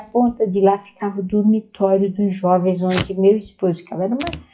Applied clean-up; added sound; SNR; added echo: classical method WPE with log-MMSE.